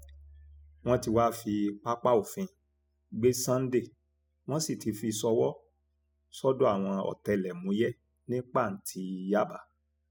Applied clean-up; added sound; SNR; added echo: classical method spectral subtraction.